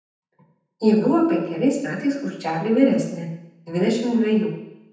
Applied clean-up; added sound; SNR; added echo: none; none; none; reverberation time 0.9 s.